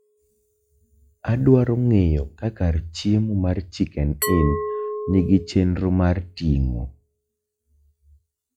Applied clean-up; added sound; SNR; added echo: classical method log-MMSE.